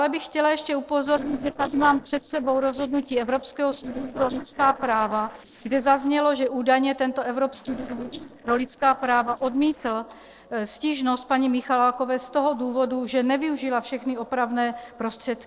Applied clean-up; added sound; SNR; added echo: neural separator model SepFormer DNS4.